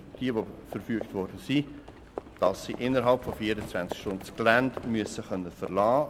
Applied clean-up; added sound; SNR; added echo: none; Livestock, farm animals, working animals; 14 dB; none.